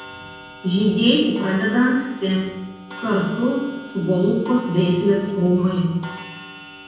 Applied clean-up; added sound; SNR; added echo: none; Clock; 17 dB; reverberation time 1.2 s.